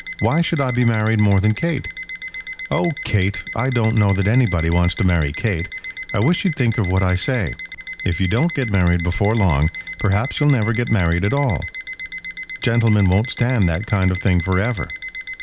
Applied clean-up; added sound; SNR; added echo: none; Alarm; 12 dB; none.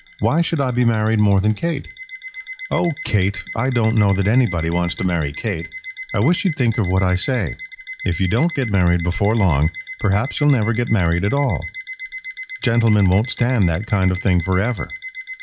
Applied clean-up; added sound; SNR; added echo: classical method log-MMSE.